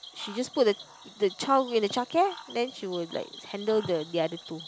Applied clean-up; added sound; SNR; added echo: none; Cricket / Frog; 17 dB; none.